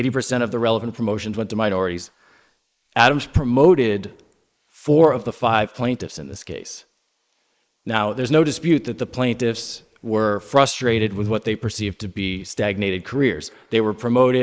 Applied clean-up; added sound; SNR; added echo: neural mask model Resemble Enhance denoiser.